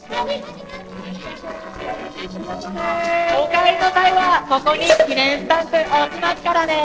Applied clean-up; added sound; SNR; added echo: neural separator model SepFormer DNS4.